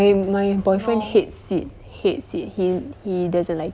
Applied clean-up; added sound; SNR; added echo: none; none; none; none.